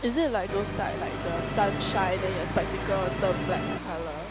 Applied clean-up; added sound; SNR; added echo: none; Rain + Musical instrument; 2 dB; none.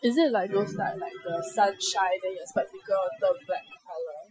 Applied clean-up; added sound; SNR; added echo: classical method Wiener filter.